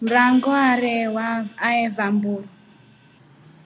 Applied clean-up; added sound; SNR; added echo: none; Hi-hat; 20 dB; none.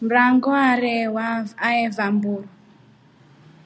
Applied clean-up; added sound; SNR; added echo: none; none; none; none.